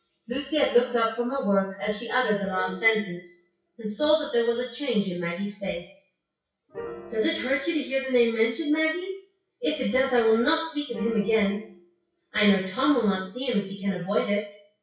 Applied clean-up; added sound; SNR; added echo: classical method WPE with log-MMSE.